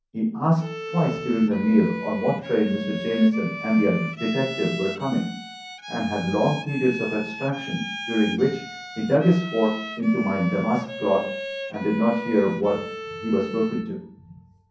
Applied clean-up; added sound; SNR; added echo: none; Bowed string instrument; 11 dB; reverberation time 0.6 s.